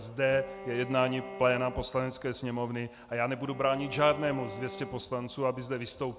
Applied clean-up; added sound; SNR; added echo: none; Bowed string instrument; 15 dB; none.